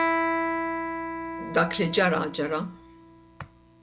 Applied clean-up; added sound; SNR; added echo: none; Electric guitar; 2 dB; none.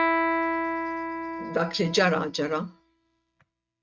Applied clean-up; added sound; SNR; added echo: neural mask model RNNoise.